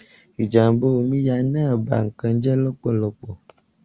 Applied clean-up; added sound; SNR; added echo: none; none; none; none.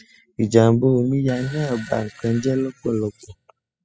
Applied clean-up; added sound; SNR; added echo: classical method spectral subtraction.